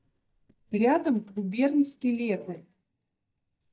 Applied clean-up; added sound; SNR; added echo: neural mask model DeepFilterNet 3.